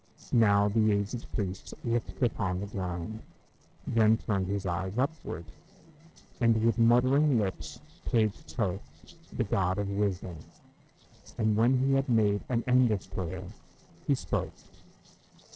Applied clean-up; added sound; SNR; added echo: neural separator model SepFormer DNS4.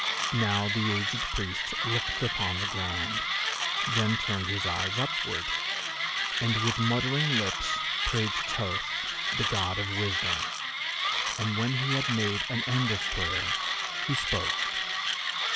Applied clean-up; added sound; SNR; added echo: none; Mechanisms; -3 dB; none.